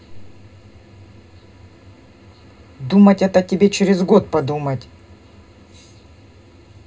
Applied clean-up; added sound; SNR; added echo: none; none; none; reverberation time 0.2 s.